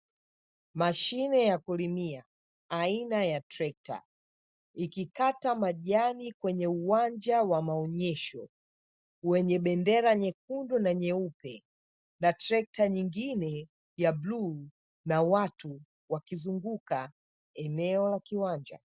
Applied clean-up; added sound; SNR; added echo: none; none; none; none.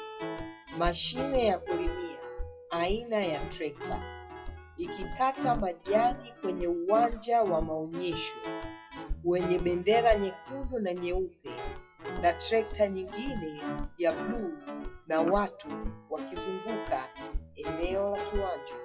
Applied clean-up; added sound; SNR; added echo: classical method WPE with log-MMSE.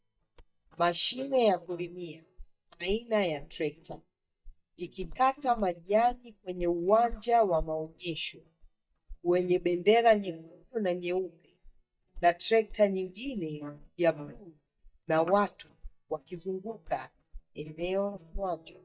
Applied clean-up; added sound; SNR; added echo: neural mask model DeepFilterNet 3.